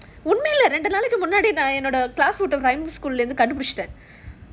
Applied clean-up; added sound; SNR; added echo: none; none; none; none.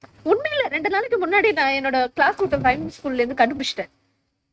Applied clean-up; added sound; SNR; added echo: neural mask model RNNoise.